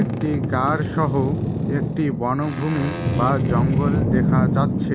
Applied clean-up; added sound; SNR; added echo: none; Boat, Water vehicle; -2 dB; none.